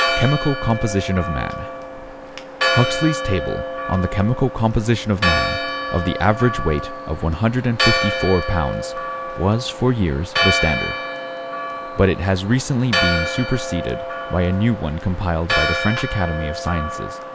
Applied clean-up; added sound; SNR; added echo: none; Church bell; 3 dB; none.